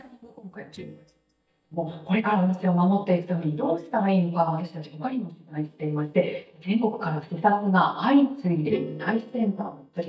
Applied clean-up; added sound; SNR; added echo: neural mask model DeepFilterNet 3.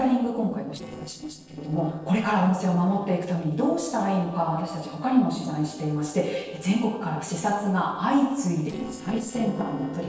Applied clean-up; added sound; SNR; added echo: neural separator model SepFormer DNS4.